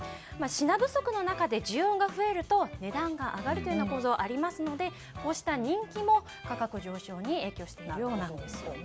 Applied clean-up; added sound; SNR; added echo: none; none; none; none.